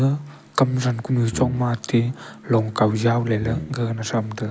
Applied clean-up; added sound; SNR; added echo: none; Brass instrument; 9 dB; none.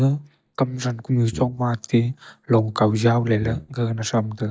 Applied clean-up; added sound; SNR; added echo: neural mask model DeepFilterNet 3.